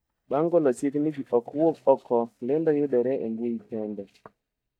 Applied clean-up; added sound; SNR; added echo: neural mask model DeepFilterNet 3.